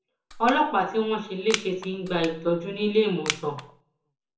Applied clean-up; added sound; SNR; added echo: none; Crushing; 11 dB; reverberation time 0.6 s.